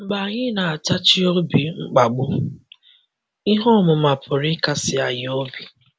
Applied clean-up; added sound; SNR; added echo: none; none; none; none.